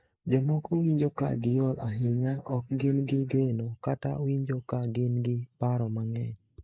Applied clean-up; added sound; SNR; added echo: neural mask model Resemble Enhance denoiser.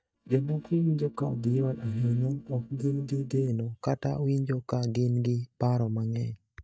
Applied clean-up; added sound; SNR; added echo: neural mask model DeepFilterNet 3.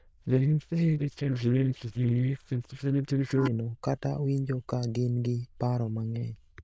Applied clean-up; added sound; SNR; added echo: neural diffusion model UNIVERSE++.